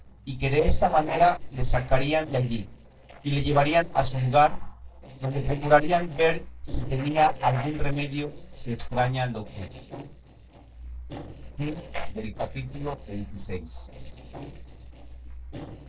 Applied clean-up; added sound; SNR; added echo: neural separator model SepFormer DNS4.